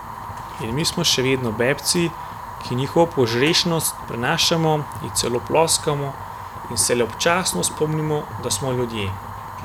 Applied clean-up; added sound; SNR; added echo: none; Fire; 11 dB; none.